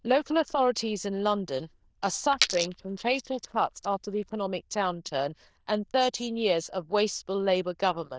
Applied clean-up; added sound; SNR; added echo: neural diffusion model UNIVERSE++.